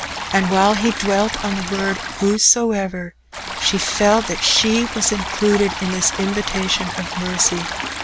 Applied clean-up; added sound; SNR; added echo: none; Stream; 8 dB; none.